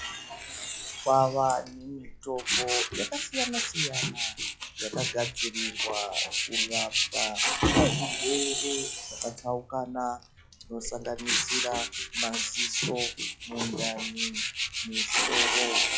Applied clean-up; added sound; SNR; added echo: classical method log-MMSE.